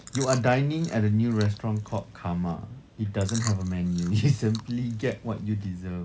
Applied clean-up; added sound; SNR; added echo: none; Chewing, mastication; 17 dB; none.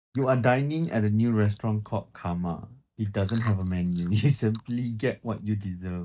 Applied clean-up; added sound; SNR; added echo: neural mask model DeepFilterNet 3.